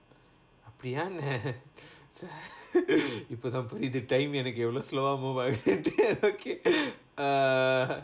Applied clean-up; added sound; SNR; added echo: none; none; none; none.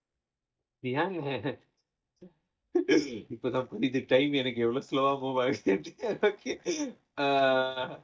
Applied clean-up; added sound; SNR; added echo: neural mask model DeepFilterNet 3.